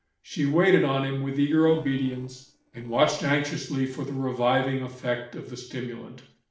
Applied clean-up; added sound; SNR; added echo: neural separator model SepFormer DNS4.